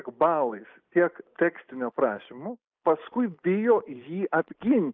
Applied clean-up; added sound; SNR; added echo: neural mask model Resemble Enhance denoiser.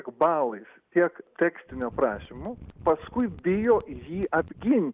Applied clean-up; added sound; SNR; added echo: none; Mechanisms; 18 dB; none.